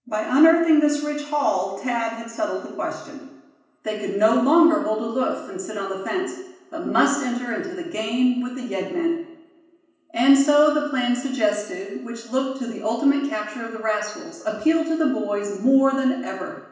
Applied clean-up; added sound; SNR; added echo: none; none; none; reverberation time 0.9 s.